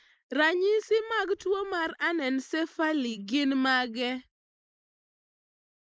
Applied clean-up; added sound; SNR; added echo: neural mask model Resemble Enhance denoiser.